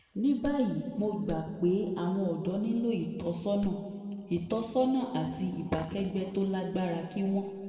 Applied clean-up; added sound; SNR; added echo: none; Wood; 17 dB; reverberation time 1.8 s.